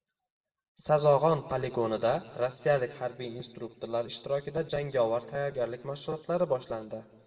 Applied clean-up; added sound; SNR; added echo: none; none; none; reverberation time 1.2 s.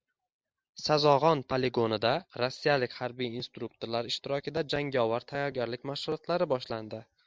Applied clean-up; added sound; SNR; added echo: none; none; none; none.